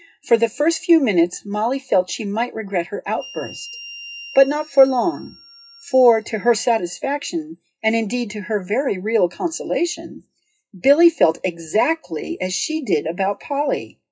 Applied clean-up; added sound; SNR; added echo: classical method WPE with log-MMSE.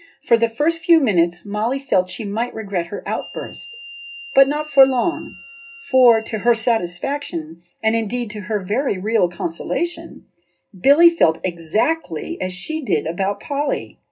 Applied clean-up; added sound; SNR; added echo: none; Harmonica; 17 dB; reverberation time 0.2 s.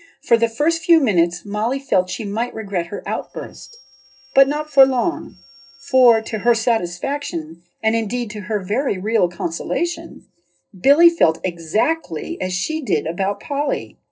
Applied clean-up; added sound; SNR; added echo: neural separator model SepFormer DNS4.